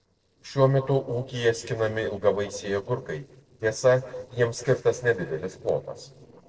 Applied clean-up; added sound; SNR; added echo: neural separator model SepFormer DNS4.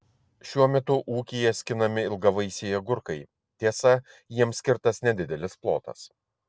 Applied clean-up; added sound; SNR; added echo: none; none; none; none.